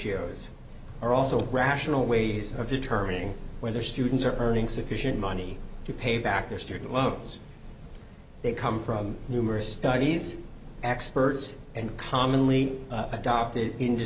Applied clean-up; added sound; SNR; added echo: none; none; none; none.